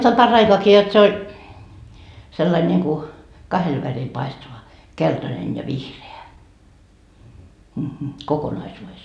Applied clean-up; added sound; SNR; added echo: none; none; none; none.